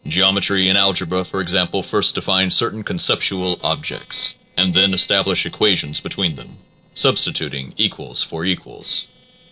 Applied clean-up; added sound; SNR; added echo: neural separator model SepFormer DNS4.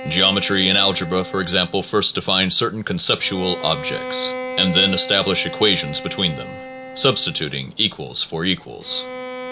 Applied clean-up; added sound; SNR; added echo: none; Bowed string instrument; 11 dB; none.